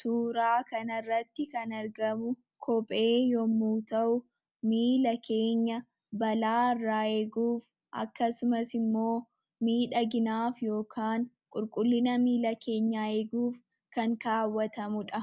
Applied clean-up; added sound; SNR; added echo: none; none; none; none.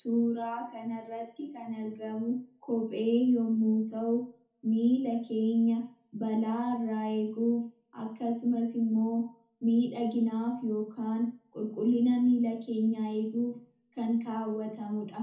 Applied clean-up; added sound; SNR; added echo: none; none; none; reverberation time 0.6 s.